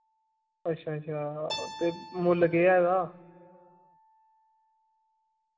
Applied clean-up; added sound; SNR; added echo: none; Keyboard (musical); 17 dB; reverberation time 1.0 s.